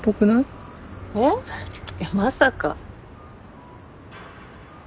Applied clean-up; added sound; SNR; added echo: none; Bowed string instrument; 18 dB; none.